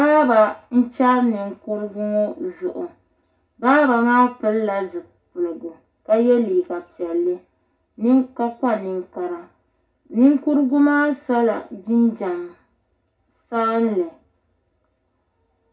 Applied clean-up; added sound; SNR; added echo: none; none; none; reverberation time 0.4 s.